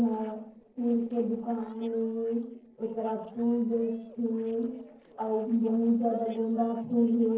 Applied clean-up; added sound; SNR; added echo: neural separator model SepFormer DNS4.